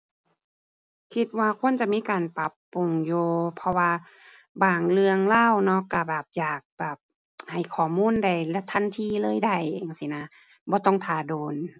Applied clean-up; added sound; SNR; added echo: none; none; none; none.